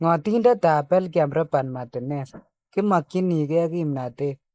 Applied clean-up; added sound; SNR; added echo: neural mask model Resemble Enhance denoiser.